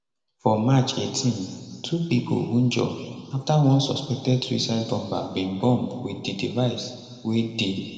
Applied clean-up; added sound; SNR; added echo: none; none; none; reverberation time 2.0 s.